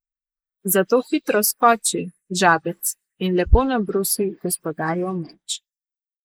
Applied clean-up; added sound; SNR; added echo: neural mask model Resemble Enhance denoiser.